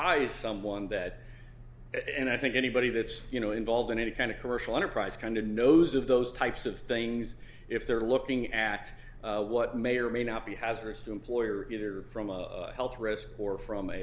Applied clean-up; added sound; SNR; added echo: none; none; none; none.